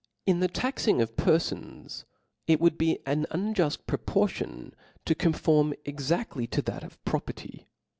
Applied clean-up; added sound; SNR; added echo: none; none; none; none.